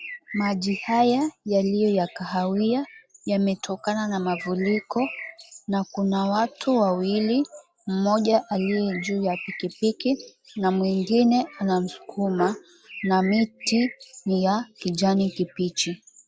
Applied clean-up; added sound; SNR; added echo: none; Bird; 18 dB; none.